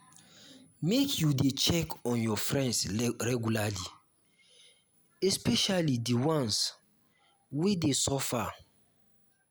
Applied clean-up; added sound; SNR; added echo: none; none; none; none.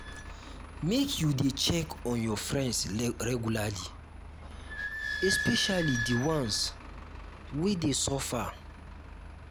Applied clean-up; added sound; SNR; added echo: none; Squeak / Idling; 8 dB; none.